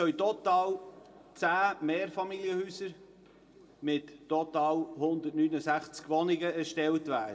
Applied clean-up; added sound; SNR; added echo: none; none; none; reverberation time 1.2 s.